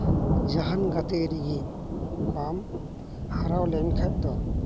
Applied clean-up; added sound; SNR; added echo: none; Thunder; -3 dB; none.